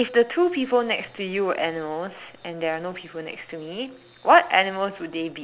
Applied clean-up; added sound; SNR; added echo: none; none; none; none.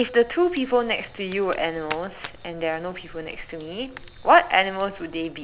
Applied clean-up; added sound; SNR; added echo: none; Fire; 19 dB; none.